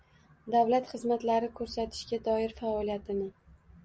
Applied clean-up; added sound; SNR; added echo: none; none; none; none.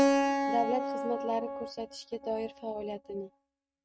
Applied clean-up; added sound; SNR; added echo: neural mask model RNNoise.